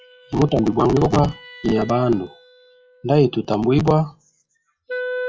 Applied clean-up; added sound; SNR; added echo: classical method log-MMSE.